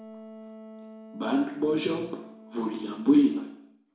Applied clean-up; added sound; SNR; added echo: none; Wind instrument, woodwind instrument; 19 dB; reverberation time 0.6 s.